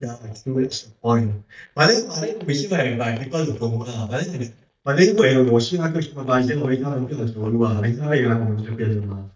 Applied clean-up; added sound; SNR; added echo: neural mask model DeepFilterNet 3.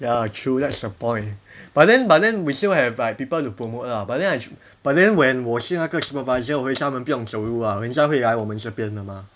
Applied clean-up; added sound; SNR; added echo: none; none; none; none.